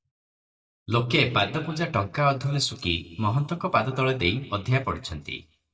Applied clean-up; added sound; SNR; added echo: neural mask model DeepFilterNet 3.